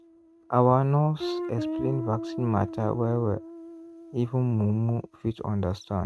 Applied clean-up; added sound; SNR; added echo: neural mask model RNNoise.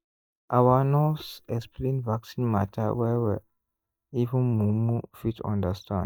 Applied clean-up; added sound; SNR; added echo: neural mask model DeepFilterNet 3.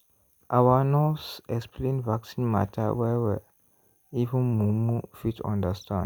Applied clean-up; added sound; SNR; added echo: none; none; none; none.